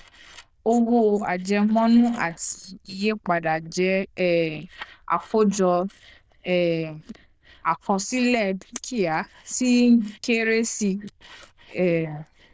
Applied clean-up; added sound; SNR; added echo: neural diffusion model UNIVERSE++.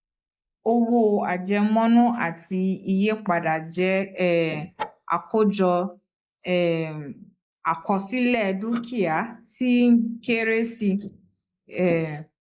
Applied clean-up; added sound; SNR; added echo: neural mask model Resemble Enhance denoiser.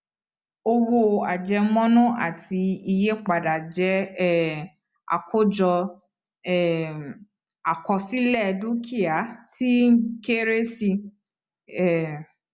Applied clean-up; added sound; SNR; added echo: none; none; none; none.